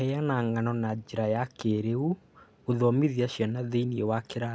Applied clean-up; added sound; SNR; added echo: none; none; none; none.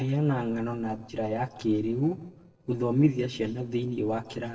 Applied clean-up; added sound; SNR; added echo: neural separator model SepFormer DNS4.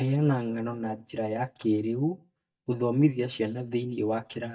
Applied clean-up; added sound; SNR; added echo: neural mask model DeepFilterNet 3.